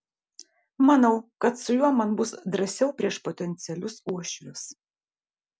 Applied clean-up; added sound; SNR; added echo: none; none; none; none.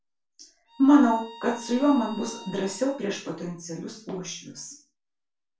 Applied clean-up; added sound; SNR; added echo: none; Bowed string instrument; 19 dB; reverberation time 0.3 s.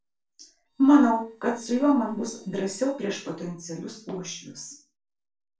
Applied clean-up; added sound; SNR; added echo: neural separator model SepFormer DNS4.